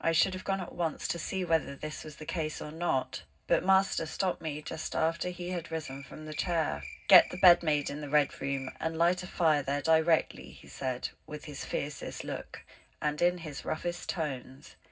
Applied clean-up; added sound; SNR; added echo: none; Cricket; 16 dB; reverberation time 0.4 s.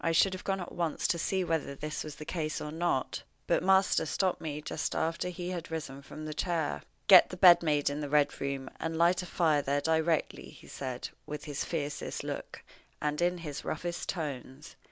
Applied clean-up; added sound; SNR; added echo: none; none; none; none.